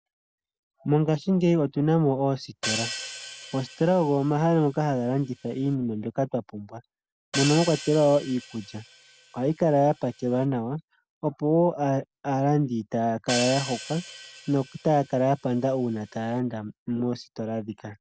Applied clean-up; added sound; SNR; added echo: none; Hi-hat; 12 dB; none.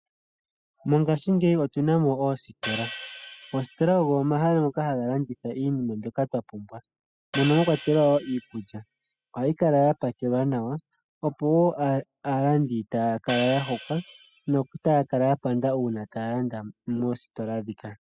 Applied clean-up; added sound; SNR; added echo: classical method spectral subtraction.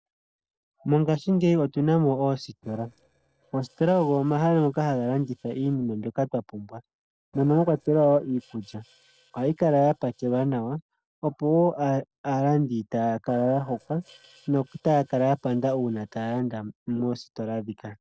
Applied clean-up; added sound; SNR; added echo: neural separator model SepFormer DNS4.